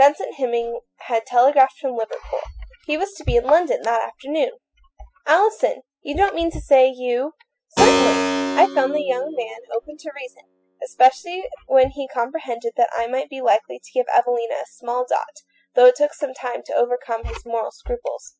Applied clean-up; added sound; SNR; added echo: classical method spectral subtraction.